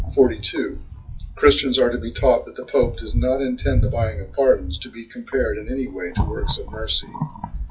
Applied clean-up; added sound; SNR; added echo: classical method WPE with log-MMSE.